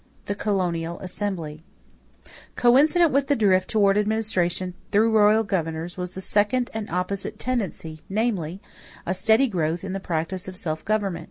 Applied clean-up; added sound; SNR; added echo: none; none; none; none.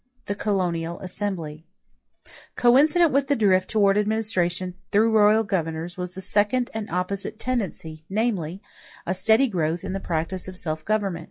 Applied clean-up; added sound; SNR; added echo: classical method log-MMSE.